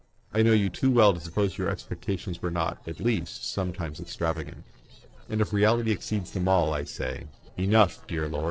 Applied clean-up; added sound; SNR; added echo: neural separator model SepFormer DNS4.